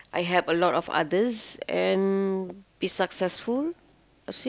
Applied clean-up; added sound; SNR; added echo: none; none; none; none.